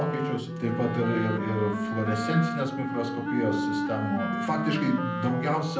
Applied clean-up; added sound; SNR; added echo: none; Wind instrument, woodwind instrument; 2 dB; reverberation time 0.6 s.